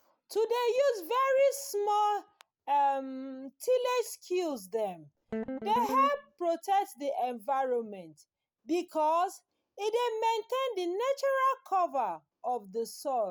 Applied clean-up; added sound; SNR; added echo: none; Guitar; 7 dB; none.